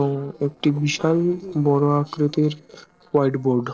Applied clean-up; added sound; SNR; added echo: neural separator model SepFormer DNS4.